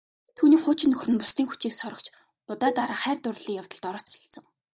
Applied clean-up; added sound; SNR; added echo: neural mask model DeepFilterNet 3.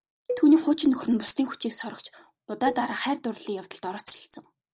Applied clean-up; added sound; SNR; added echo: neural separator model SepFormer DNS4.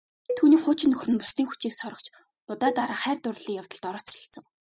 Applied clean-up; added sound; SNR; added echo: classical method spectral subtraction.